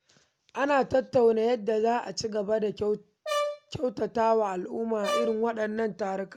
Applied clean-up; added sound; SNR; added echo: none; Brass instrument; 6 dB; none.